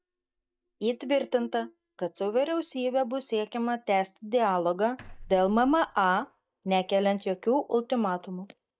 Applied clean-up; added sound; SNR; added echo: neural mask model DeepFilterNet 3.